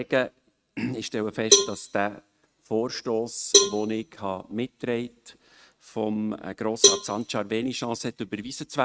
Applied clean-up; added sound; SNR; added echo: neural mask model RNNoise.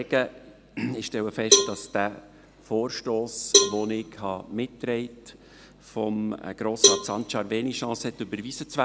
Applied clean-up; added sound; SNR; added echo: none; Cowbell; -3 dB; none.